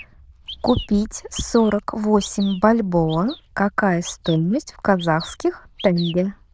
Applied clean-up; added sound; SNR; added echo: neural diffusion model UNIVERSE++.